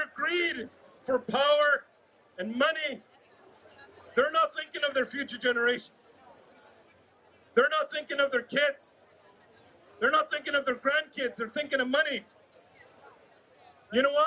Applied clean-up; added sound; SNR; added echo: none; none; none; none.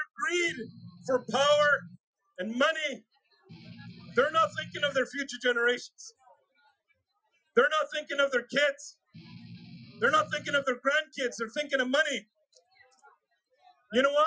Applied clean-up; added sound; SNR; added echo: classical method Wiener filter.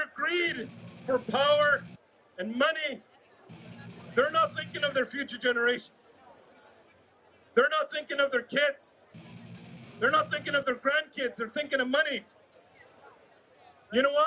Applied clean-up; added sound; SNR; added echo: none; Strum; 16 dB; none.